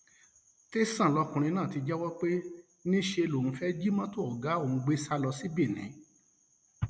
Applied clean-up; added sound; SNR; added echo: none; none; none; none.